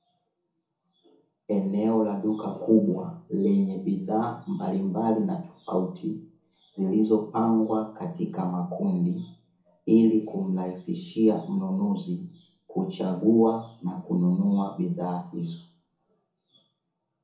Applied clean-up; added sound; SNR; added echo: none; none; none; reverberation time 0.6 s.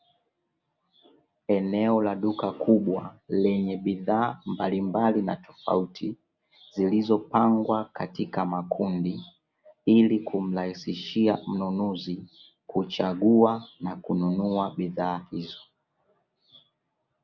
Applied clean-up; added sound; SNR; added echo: none; none; none; none.